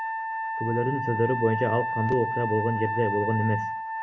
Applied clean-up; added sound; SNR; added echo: none; Wind instrument, woodwind instrument; 2 dB; none.